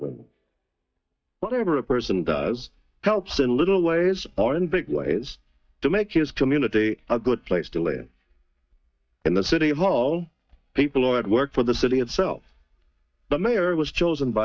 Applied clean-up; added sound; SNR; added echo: neural mask model DeepFilterNet 3.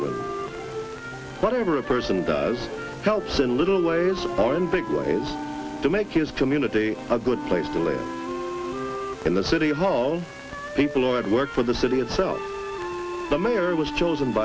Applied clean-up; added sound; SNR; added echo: none; Wind instrument, woodwind instrument; 10 dB; none.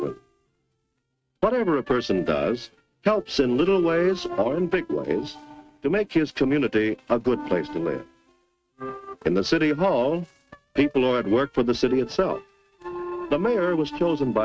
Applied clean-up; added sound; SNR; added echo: neural mask model RNNoise.